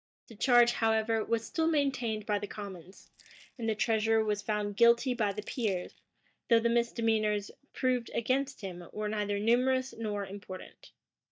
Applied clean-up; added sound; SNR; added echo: neural mask model DeepFilterNet 3.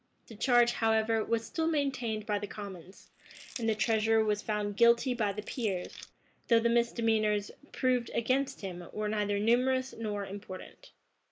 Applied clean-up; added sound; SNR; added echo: neural mask model Resemble Enhance denoiser.